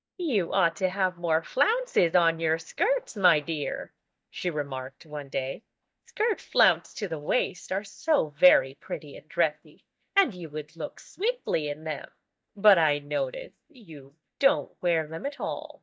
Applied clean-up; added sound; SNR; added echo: neural mask model DeepFilterNet 3.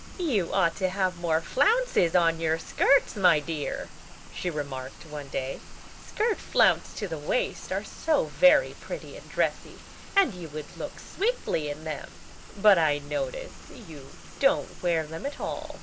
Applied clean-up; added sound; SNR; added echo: none; Rain; 15 dB; none.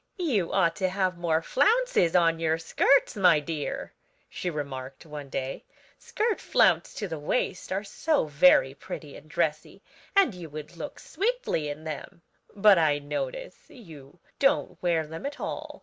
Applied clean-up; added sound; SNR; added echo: none; none; none; none.